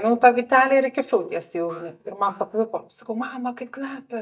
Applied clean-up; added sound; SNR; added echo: neural mask model DeepFilterNet 3.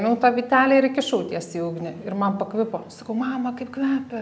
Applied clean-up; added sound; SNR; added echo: none; none; none; none.